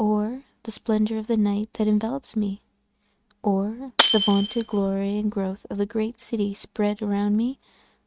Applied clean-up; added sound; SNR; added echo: neural mask model RNNoise.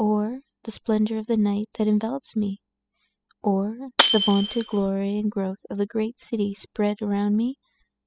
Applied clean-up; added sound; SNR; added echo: classical method spectral subtraction.